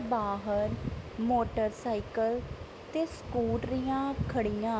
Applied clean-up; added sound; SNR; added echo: none; none; none; none.